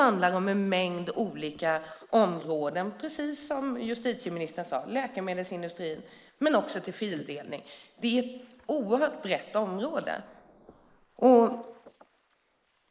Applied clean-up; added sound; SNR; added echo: neural mask model Resemble Enhance denoiser.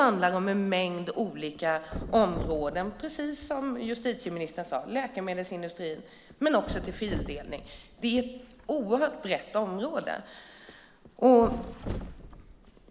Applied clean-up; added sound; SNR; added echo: none; Thump, thud; 13 dB; none.